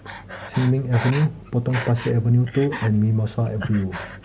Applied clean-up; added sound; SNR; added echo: none; Breathing; 14 dB; none.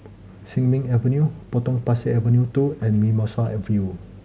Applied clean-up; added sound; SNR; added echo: none; none; none; none.